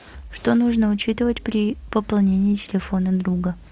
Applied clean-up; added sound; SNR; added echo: none; none; none; none.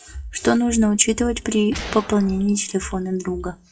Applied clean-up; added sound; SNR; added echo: classical method WPE with log-MMSE.